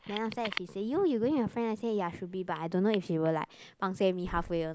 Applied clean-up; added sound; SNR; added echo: none; Growling / Hiss; 20 dB; none.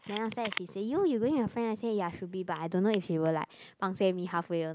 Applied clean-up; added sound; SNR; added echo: none; none; none; none.